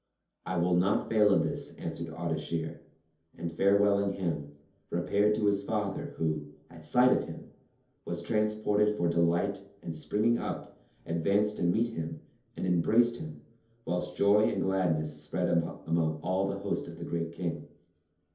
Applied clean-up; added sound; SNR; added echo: none; none; none; reverberation time 0.5 s.